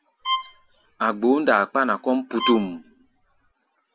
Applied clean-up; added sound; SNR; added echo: none; Bowed string instrument; 7 dB; none.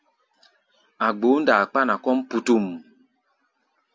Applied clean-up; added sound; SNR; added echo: none; none; none; none.